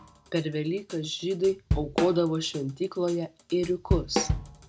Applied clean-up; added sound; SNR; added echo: none; Drum / Drum kit; 5 dB; none.